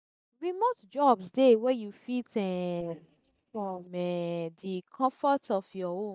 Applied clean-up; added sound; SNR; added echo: neural mask model DeepFilterNet 3.